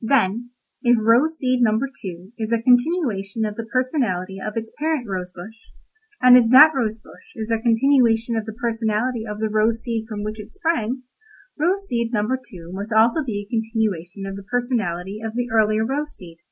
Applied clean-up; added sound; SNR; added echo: none; none; none; none.